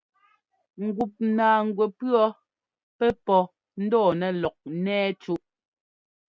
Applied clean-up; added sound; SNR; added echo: none; none; none; none.